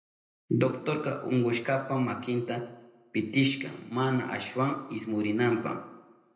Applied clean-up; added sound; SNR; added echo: none; none; none; reverberation time 0.7 s.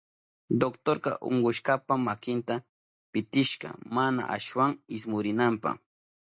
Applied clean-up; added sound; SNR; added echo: none; none; none; none.